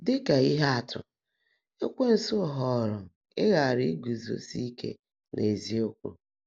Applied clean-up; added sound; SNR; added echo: none; none; none; none.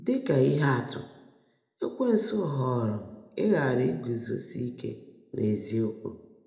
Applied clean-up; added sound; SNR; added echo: none; none; none; reverberation time 0.5 s.